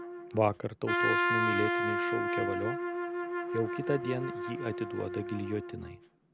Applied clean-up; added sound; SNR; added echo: none; Trumpet; -2 dB; none.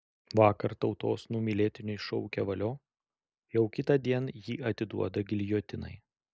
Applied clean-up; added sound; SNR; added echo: none; none; none; none.